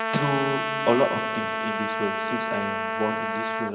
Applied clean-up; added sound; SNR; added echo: none; Trumpet; 0 dB; reverberation time 2.2 s.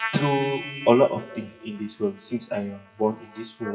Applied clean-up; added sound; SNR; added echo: classical method WPE with log-MMSE.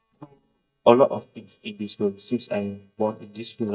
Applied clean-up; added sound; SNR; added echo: neural mask model DeepFilterNet 3.